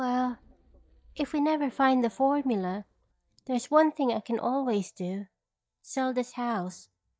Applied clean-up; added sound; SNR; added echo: neural mask model DeepFilterNet 3.